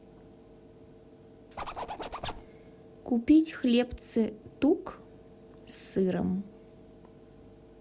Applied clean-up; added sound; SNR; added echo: none; Zipper (clothing); 8 dB; none.